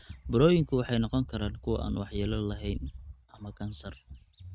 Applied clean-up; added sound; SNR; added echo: neural mask model RNNoise.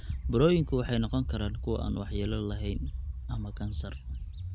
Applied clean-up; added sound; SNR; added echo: none; Bird; 4 dB; none.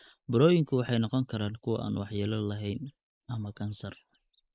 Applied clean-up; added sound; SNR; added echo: neural mask model Resemble Enhance denoiser.